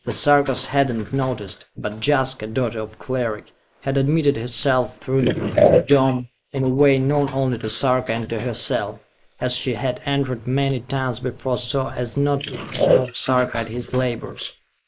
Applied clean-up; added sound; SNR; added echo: neural mask model Resemble Enhance denoiser.